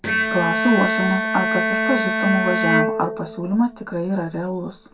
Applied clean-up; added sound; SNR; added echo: none; Bowed string instrument; 0 dB; reverberation time 0.1 s.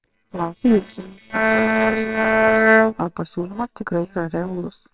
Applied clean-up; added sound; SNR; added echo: neural separator model SepFormer WHAMR!.